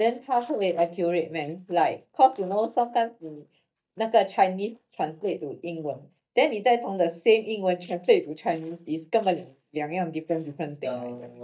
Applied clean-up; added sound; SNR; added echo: neural mask model DeepFilterNet 3.